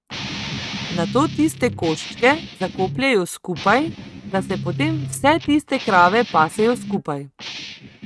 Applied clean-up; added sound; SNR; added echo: neural mask model RNNoise.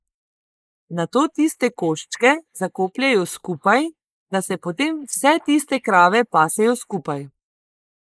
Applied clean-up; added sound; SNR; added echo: neural mask model Resemble Enhance denoiser.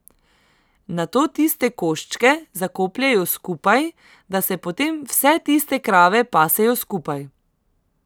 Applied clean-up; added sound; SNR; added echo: none; none; none; none.